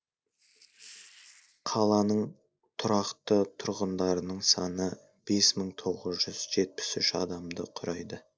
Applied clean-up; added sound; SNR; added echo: neural separator model SepFormer DNS4.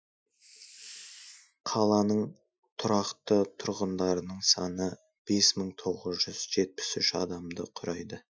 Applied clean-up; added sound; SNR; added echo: classical method Wiener filter.